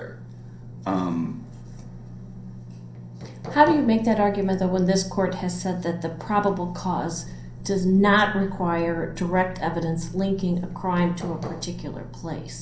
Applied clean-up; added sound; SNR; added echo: none; Hammer; 13 dB; reverberation time 0.6 s.